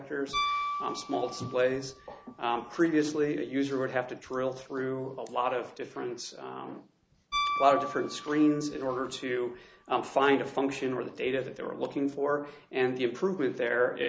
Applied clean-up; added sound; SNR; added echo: none; Piano; 10 dB; none.